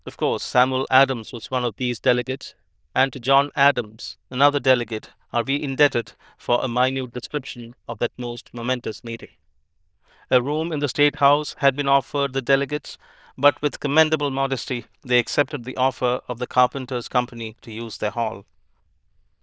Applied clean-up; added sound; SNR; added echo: neural diffusion model UNIVERSE++.